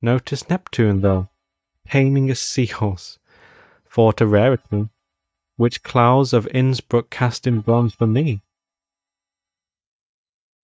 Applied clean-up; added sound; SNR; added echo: neural mask model DeepFilterNet 3.